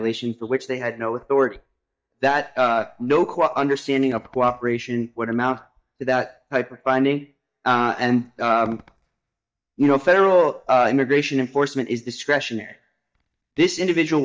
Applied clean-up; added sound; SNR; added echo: neural mask model DeepFilterNet 3.